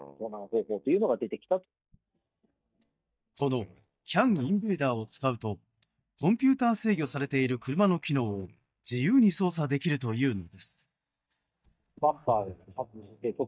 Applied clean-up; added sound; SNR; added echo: neural mask model DeepFilterNet 3.